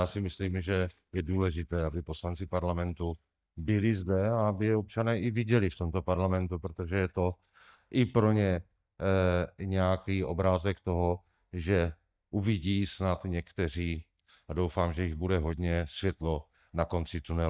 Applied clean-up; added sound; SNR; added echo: neural mask model DeepFilterNet 3.